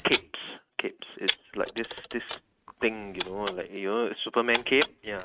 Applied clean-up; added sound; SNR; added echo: neural mask model RNNoise.